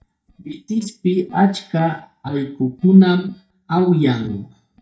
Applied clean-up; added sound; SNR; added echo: neural mask model DeepFilterNet 3.